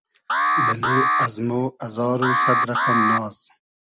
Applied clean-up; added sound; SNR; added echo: none; Alarm; -4 dB; none.